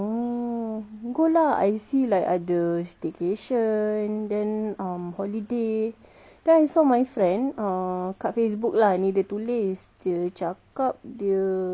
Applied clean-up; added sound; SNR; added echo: none; none; none; none.